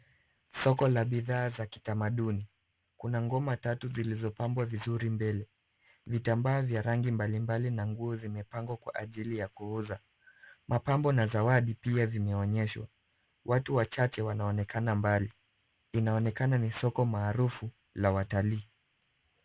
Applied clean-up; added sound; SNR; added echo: none; none; none; none.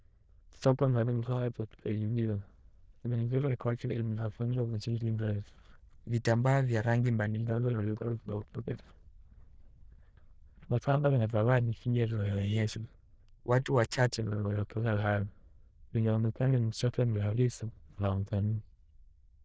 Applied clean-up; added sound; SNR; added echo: neural diffusion model UNIVERSE++.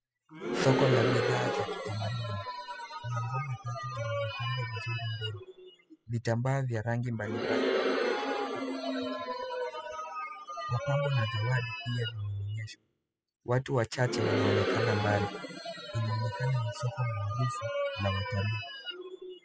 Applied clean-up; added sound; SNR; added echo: classical method spectral subtraction.